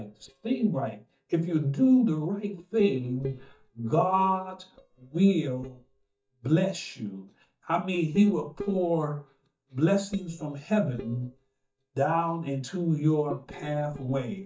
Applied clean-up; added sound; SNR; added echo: neural mask model DeepFilterNet 3.